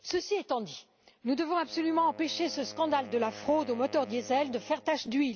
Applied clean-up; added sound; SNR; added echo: none; Wind instrument, woodwind instrument; 19 dB; none.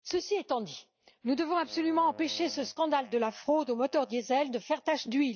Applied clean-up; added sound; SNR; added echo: neural mask model DeepFilterNet 3.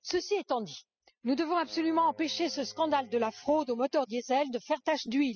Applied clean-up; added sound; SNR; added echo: classical method spectral subtraction.